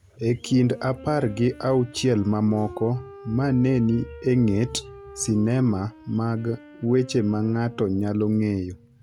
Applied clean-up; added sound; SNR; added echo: none; Wind instrument, woodwind instrument; 19 dB; none.